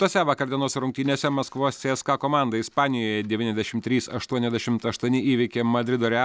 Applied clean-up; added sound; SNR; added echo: none; none; none; none.